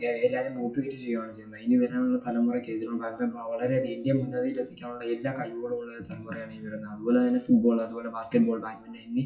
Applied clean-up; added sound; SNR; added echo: classical method WPE with log-MMSE.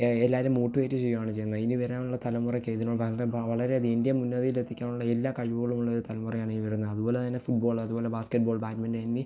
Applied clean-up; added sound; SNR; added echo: none; none; none; none.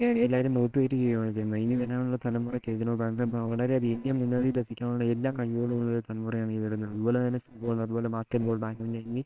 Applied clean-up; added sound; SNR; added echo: neural separator model SepFormer WHAMR!.